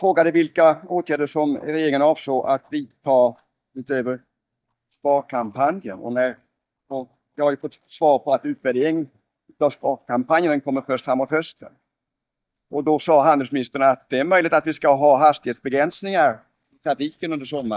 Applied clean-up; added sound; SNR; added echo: neural mask model DeepFilterNet 3.